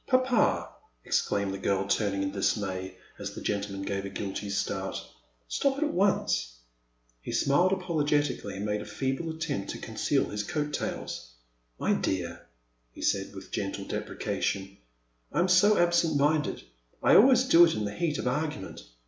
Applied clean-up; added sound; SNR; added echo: none; none; none; none.